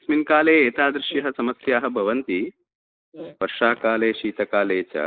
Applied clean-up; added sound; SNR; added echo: neural mask model Resemble Enhance denoiser.